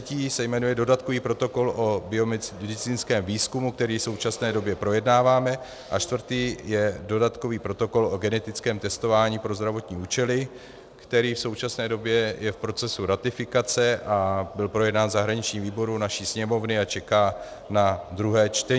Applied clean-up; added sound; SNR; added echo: none; none; none; none.